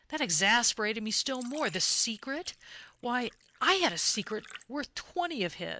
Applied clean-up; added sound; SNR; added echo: neural mask model Resemble Enhance denoiser.